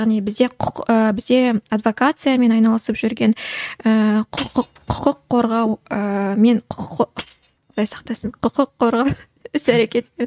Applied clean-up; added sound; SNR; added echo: neural mask model RNNoise.